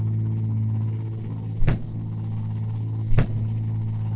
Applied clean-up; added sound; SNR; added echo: neural separator model SepFormer DNS4.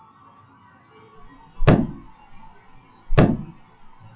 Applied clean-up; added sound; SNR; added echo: classical method WPE with log-MMSE.